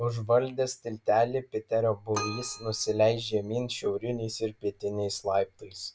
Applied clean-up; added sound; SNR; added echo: none; Keyboard (musical); 15 dB; none.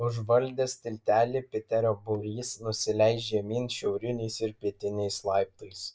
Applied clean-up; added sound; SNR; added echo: neural mask model Resemble Enhance denoiser.